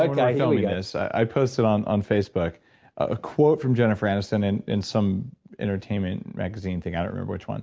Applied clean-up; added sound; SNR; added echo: none; none; none; none.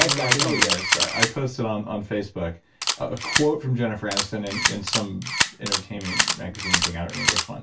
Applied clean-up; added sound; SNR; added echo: none; Camera; -2 dB; reverberation time 0.1 s.